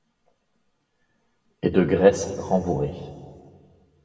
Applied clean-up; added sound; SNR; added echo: none; none; none; reverberation time 2.1 s.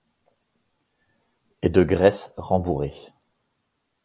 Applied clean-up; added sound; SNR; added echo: none; none; none; none.